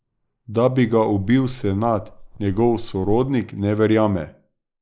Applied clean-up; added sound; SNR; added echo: neural mask model Resemble Enhance denoiser.